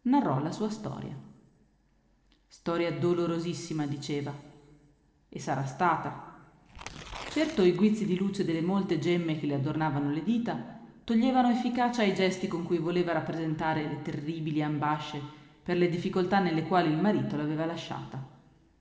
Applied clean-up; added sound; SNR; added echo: neural separator model SepFormer DNS4.